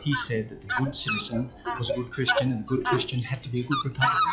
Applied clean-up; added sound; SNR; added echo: classical method log-MMSE.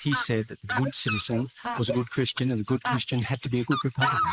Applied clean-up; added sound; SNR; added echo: neural mask model Resemble Enhance denoiser.